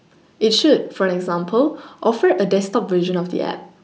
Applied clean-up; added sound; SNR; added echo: none; none; none; none.